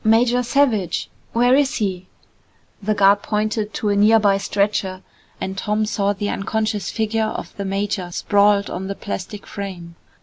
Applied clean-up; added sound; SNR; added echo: none; none; none; none.